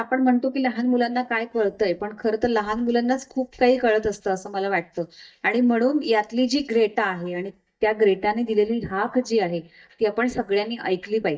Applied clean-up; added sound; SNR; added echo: neural mask model DeepFilterNet 3.